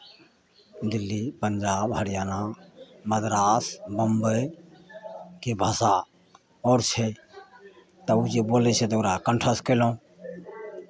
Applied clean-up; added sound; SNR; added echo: none; none; none; none.